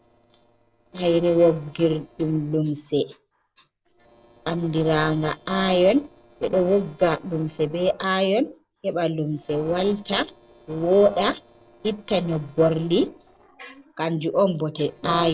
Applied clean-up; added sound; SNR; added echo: neural separator model SepFormer DNS4.